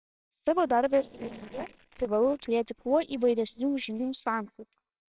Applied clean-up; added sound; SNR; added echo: neural separator model SepFormer WHAMR!.